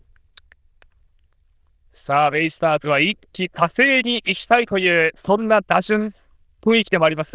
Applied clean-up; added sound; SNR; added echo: neural diffusion model UNIVERSE++.